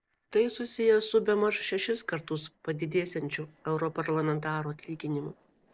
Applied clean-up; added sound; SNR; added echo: neural separator model SepFormer DNS4.